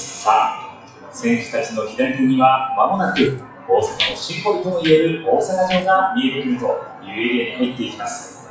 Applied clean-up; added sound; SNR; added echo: classical method WPE with log-MMSE.